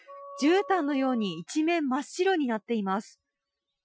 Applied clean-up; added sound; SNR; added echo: classical method Wiener filter.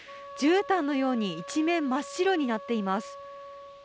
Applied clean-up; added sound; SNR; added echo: none; Wind instrument, woodwind instrument; 15 dB; none.